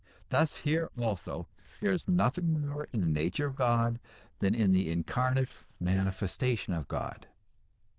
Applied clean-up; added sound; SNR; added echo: neural diffusion model UNIVERSE++.